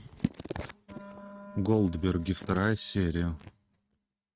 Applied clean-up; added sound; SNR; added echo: neural mask model RNNoise.